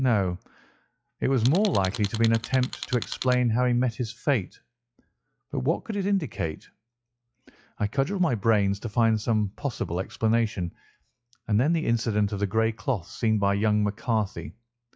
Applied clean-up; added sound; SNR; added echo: classical method log-MMSE.